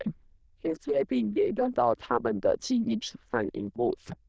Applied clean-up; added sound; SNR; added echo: neural diffusion model UNIVERSE++.